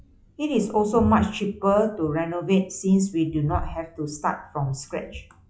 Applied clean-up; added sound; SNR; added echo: classical method log-MMSE.